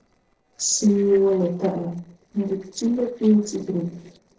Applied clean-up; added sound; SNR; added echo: neural separator model SepFormer DNS4.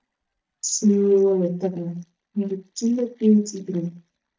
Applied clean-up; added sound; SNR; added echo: neural mask model DeepFilterNet 3.